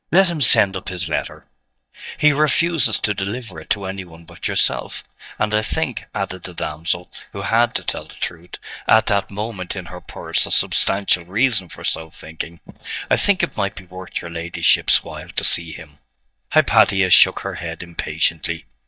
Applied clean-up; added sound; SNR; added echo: neural mask model DeepFilterNet 3.